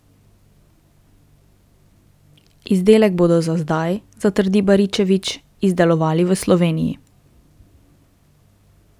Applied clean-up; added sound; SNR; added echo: none; none; none; none.